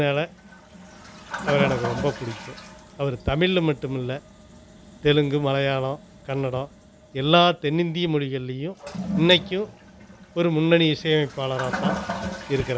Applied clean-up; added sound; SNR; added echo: none; Toilet flush; 10 dB; none.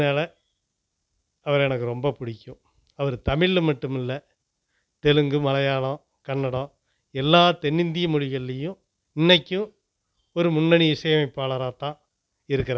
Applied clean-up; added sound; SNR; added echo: none; none; none; none.